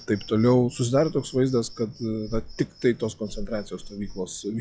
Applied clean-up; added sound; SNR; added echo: classical method log-MMSE.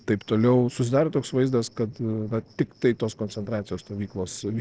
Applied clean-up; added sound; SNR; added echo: neural separator model SepFormer DNS4.